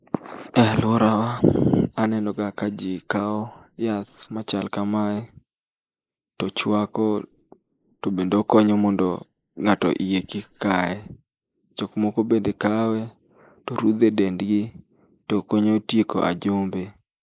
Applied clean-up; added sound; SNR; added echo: neural mask model Resemble Enhance denoiser.